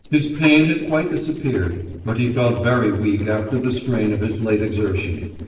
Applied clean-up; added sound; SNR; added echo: neural separator model SepFormer DNS4.